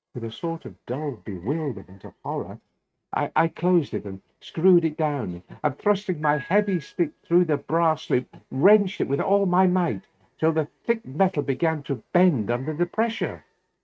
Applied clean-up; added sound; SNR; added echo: neural mask model RNNoise.